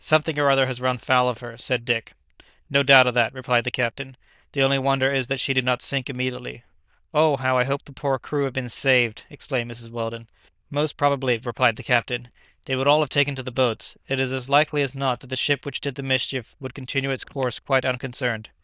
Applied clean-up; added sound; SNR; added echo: neural diffusion model UNIVERSE++.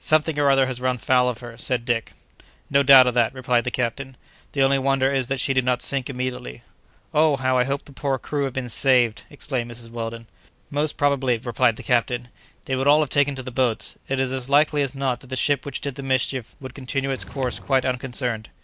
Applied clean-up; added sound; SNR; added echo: none; Walk, footsteps; 15 dB; none.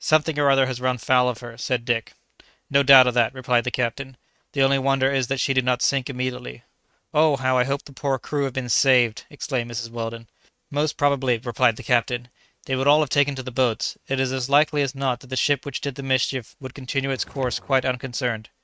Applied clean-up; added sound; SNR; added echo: neural mask model RNNoise.